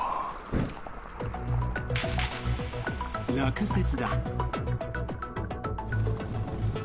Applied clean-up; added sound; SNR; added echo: none; Boiling; 13 dB; none.